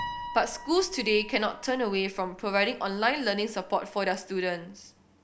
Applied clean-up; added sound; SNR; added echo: none; Piano; 16 dB; none.